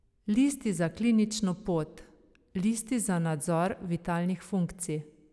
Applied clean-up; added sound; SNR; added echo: none; none; none; none.